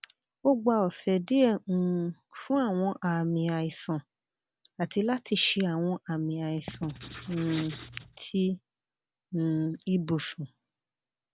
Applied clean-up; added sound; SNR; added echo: none; Writing; 14 dB; none.